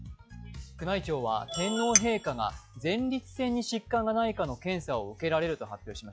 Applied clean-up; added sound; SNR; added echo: classical method log-MMSE.